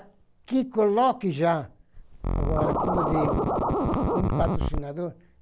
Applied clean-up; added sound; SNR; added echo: none; Scratching (performance technique); 0 dB; none.